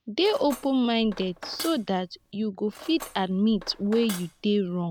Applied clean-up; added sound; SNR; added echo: none; Cutlery, silverware; 17 dB; none.